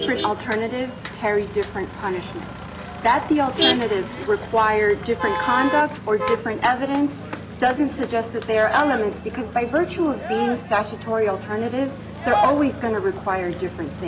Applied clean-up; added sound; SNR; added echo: none; Motor vehicle (road); 7 dB; none.